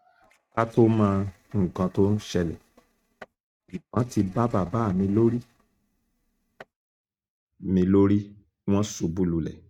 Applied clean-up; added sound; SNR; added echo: neural mask model RNNoise.